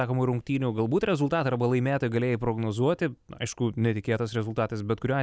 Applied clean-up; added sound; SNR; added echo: none; none; none; none.